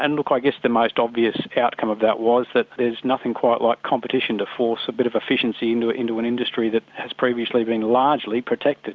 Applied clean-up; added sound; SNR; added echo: none; none; none; none.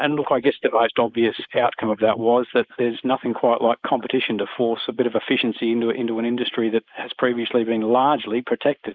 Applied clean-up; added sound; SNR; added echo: neural mask model Resemble Enhance denoiser.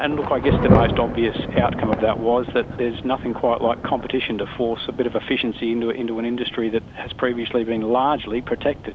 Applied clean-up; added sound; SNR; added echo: none; Thunder / Rain; 4 dB; none.